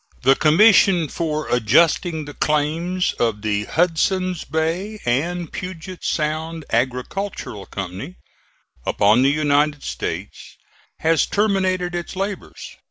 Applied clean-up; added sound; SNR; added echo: none; none; none; none.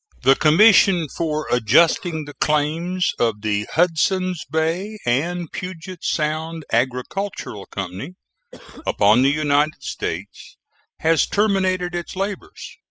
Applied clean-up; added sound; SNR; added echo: classical method spectral subtraction.